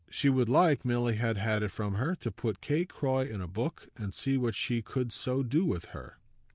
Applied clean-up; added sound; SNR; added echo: none; none; none; none.